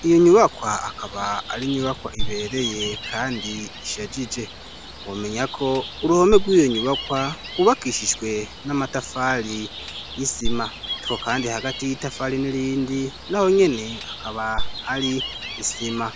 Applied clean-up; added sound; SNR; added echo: none; Gull, seagull; 8 dB; none.